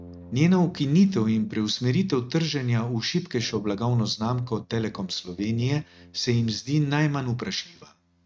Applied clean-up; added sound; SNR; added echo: neural mask model RNNoise.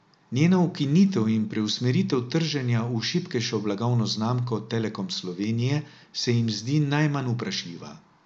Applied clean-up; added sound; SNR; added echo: none; none; none; none.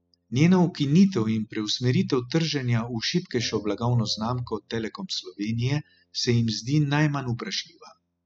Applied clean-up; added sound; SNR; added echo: classical method spectral subtraction.